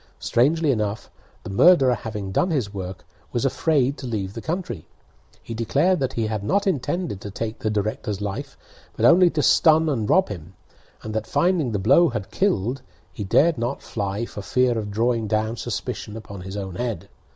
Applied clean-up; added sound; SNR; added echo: none; none; none; none.